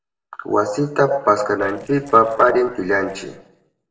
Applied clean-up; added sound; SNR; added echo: neural separator model SepFormer DNS4.